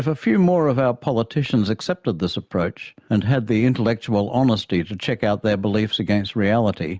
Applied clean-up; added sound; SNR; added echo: none; none; none; none.